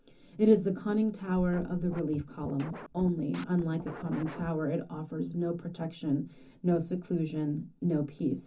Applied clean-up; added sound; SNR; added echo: none; Scratching (performance technique); 15 dB; reverberation time 0.3 s.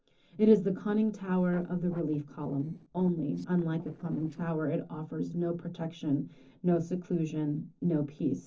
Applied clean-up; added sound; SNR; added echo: neural separator model SepFormer DNS4.